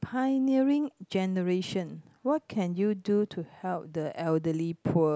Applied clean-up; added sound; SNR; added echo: none; none; none; none.